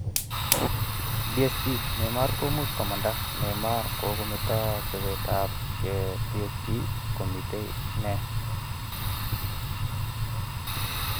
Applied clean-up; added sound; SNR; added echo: none; Fire; -4 dB; none.